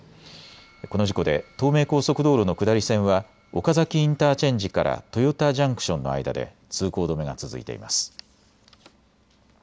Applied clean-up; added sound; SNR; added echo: none; none; none; none.